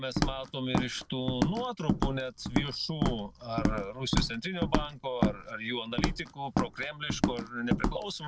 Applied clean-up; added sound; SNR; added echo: none; Walk, footsteps; -3 dB; none.